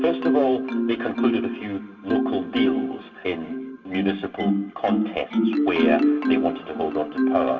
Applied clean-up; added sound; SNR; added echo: none; Marimba, xylophone; -2 dB; reverberation time 1.1 s.